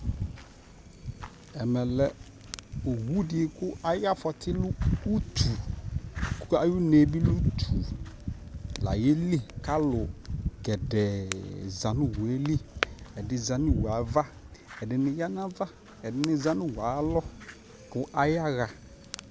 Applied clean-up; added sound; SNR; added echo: none; Crackle; 20 dB; none.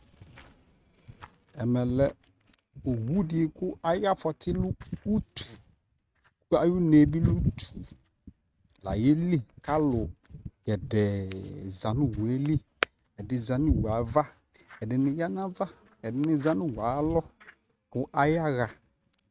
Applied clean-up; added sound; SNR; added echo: neural mask model RNNoise.